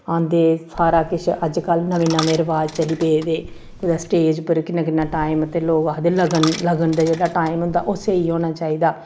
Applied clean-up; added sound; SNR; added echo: none; Coin (dropping); 15 dB; none.